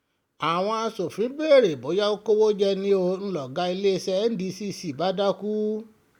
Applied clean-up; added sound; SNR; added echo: none; none; none; none.